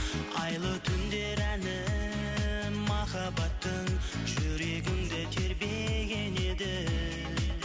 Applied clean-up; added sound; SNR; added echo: none; none; none; none.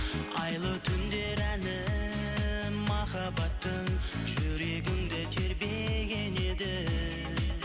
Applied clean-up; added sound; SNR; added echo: none; Slam; 19 dB; none.